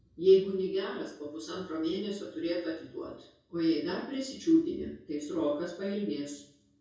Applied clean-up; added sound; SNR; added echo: none; none; none; reverberation time 0.6 s.